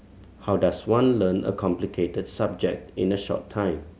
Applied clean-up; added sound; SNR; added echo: none; none; none; none.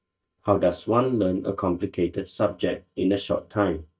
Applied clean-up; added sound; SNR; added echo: neural mask model DeepFilterNet 3.